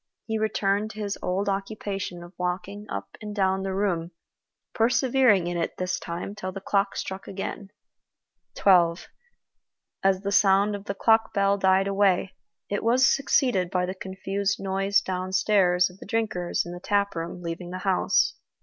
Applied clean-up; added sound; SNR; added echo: none; none; none; none.